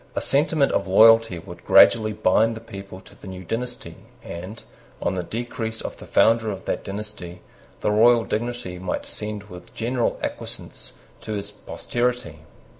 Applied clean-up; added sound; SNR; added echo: none; none; none; none.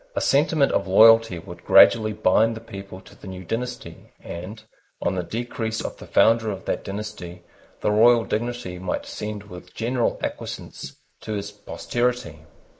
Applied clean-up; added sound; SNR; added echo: neural mask model Resemble Enhance denoiser.